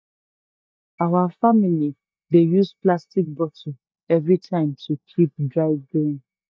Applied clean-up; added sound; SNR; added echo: neural mask model DeepFilterNet 3.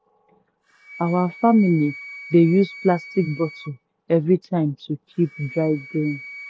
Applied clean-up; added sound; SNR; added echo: none; Wind instrument, woodwind instrument; 19 dB; none.